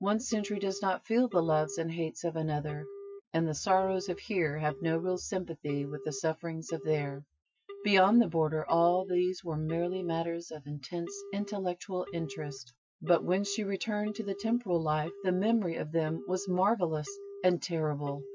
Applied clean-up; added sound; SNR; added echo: classical method Wiener filter.